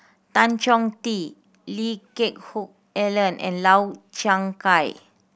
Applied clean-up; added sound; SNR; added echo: none; none; none; none.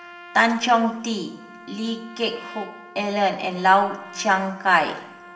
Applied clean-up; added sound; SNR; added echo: none; Trumpet; 20 dB; reverberation time 1.3 s.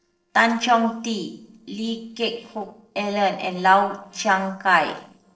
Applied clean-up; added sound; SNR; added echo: neural separator model SepFormer DNS4.